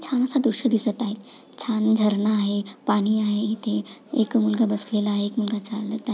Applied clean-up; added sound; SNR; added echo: none; none; none; none.